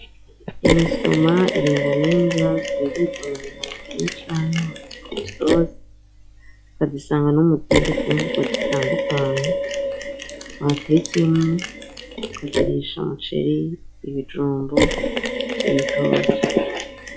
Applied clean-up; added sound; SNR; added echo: classical method log-MMSE.